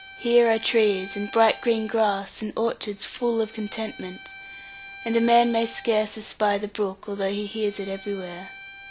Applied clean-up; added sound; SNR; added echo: none; Bowed string instrument; 18 dB; none.